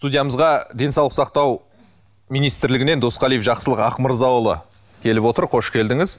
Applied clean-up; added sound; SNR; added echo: none; none; none; none.